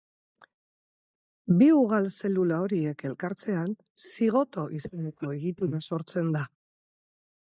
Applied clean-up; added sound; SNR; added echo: neural mask model DeepFilterNet 3.